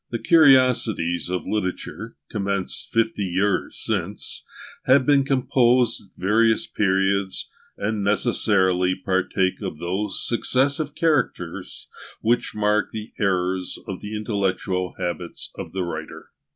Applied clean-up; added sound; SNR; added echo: none; none; none; none.